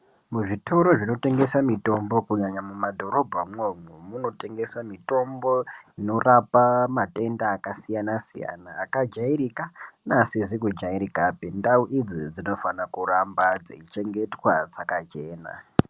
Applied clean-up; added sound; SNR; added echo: none; none; none; none.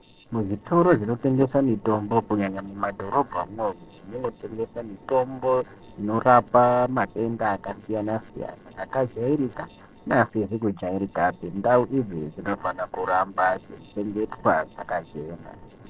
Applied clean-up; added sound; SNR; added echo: neural separator model SepFormer DNS4.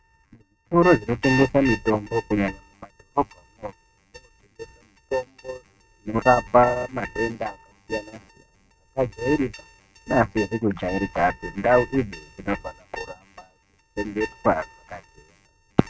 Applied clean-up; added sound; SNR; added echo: neural mask model RNNoise.